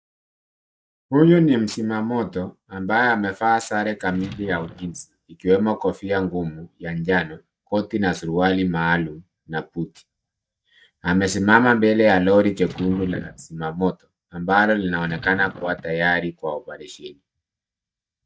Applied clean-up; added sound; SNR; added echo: neural mask model DeepFilterNet 3.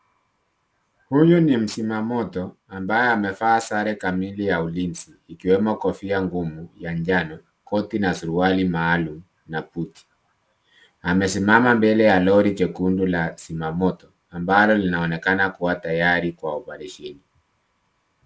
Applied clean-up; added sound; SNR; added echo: none; none; none; none.